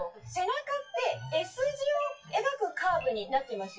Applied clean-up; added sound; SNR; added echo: classical method WPE with log-MMSE.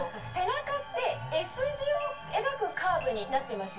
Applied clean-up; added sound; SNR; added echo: none; Wind instrument, woodwind instrument; 19 dB; reverberation time 0.2 s.